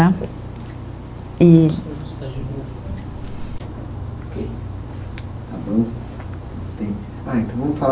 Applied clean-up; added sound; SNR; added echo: none; none; none; none.